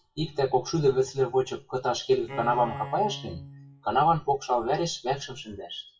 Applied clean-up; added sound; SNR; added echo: classical method WPE with log-MMSE.